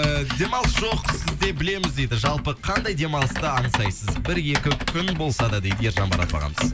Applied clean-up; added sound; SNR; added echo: none; Typing; 2 dB; none.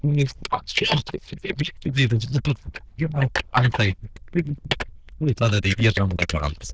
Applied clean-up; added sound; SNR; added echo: neural diffusion model UNIVERSE++.